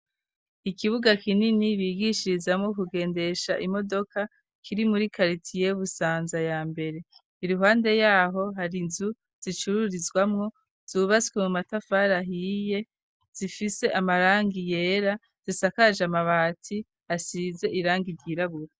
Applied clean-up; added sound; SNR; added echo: none; none; none; none.